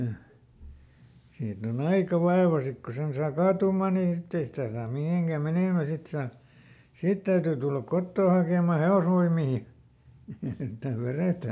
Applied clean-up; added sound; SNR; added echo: none; none; none; none.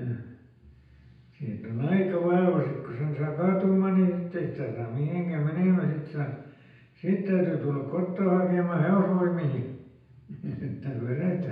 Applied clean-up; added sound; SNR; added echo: none; none; none; reverberation time 0.9 s.